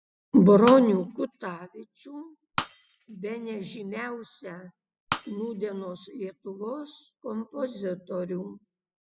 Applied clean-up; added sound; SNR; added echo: classical method spectral subtraction.